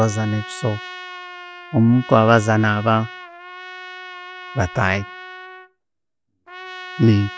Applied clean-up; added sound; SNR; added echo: none; Trumpet; 15 dB; none.